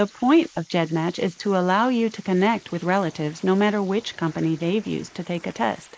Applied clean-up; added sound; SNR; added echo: neural mask model Resemble Enhance denoiser.